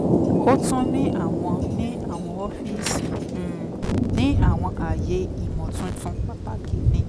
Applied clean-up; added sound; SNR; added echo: none; Thunder; -5 dB; none.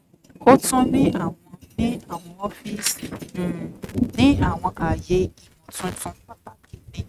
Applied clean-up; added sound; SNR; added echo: neural mask model RNNoise.